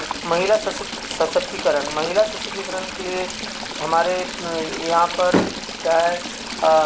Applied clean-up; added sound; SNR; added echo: none; Stream / Trickle, dribble + Slam; 6 dB; none.